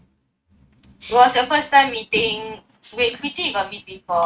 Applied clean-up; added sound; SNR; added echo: neural mask model RNNoise.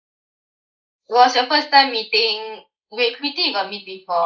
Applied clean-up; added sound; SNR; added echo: neural mask model Resemble Enhance denoiser.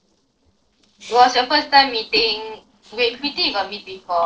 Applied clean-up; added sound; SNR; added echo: neural separator model SepFormer DNS4.